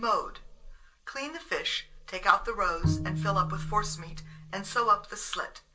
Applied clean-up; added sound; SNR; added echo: none; Bowed string instrument; 2 dB; reverberation time 0.2 s.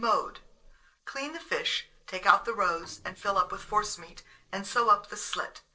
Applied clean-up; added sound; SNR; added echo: neural separator model SepFormer DNS4.